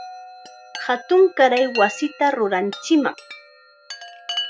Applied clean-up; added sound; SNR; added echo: none; Chime; 13 dB; none.